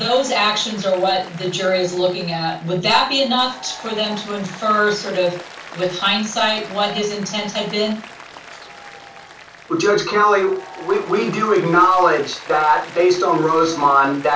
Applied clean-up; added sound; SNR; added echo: none; Applause; 18 dB; reverberation time 0.3 s.